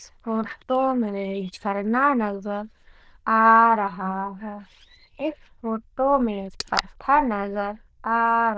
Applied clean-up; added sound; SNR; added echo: neural diffusion model UNIVERSE++.